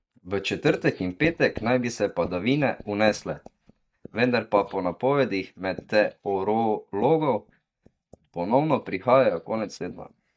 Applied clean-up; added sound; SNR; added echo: neural mask model DeepFilterNet 3.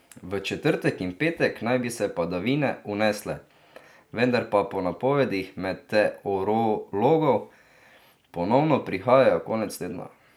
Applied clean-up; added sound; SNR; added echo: none; none; none; none.